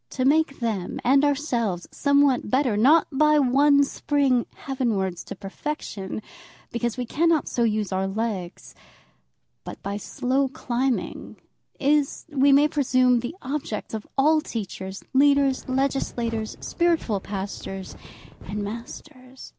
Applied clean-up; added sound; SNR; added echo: none; Wind; 15 dB; none.